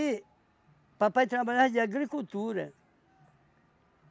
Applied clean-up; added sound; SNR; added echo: none; none; none; none.